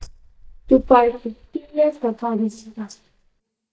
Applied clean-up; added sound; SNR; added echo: neural mask model DeepFilterNet 3.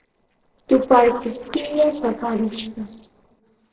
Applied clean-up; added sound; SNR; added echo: neural separator model SepFormer DNS4.